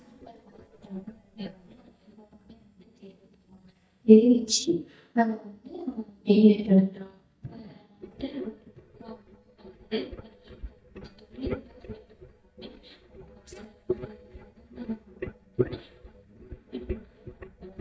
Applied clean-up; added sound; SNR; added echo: neural mask model DeepFilterNet 3.